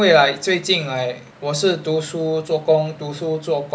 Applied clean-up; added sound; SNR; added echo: none; none; none; none.